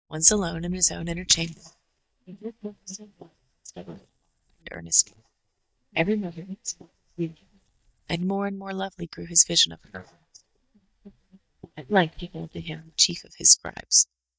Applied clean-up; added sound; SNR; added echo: neural mask model DeepFilterNet 3.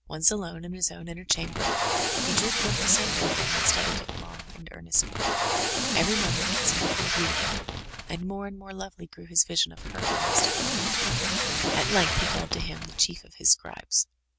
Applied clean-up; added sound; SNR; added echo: none; Packing tape, duct tape; -3 dB; none.